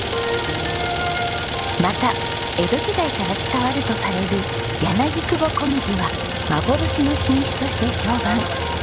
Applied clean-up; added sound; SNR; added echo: none; Idling; 1 dB; none.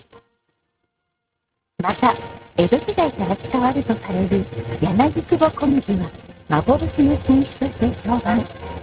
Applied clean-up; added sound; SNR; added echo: neural mask model RNNoise.